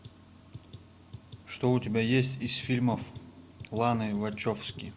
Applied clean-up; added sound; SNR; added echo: none; none; none; none.